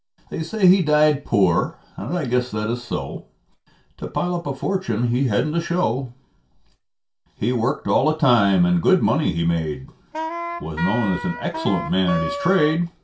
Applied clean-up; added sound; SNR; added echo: none; Wind instrument, woodwind instrument; 7 dB; reverberation time 0.2 s.